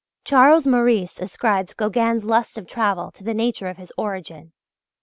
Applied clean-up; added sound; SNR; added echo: none; none; none; none.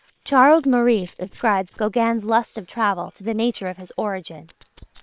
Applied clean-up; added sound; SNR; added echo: neural separator model SepFormer WHAM!.